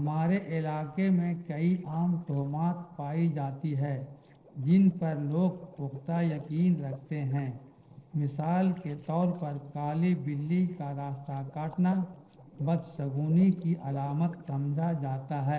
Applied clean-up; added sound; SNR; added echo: neural separator model SepFormer DNS4.